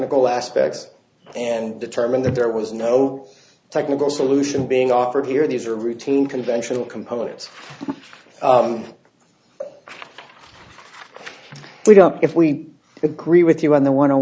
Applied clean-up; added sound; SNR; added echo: none; none; none; none.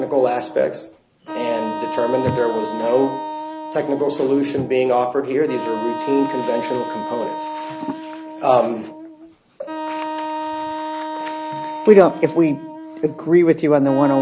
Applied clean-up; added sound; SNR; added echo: none; Wind instrument, woodwind instrument; 9 dB; none.